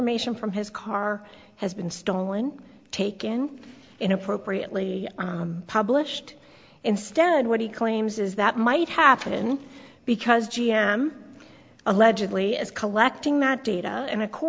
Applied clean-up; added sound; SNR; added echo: none; none; none; none.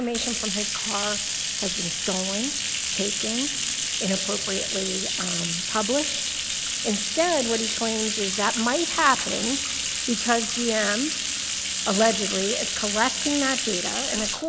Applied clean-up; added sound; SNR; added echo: none; Bathtub (filling or washing); 0 dB; none.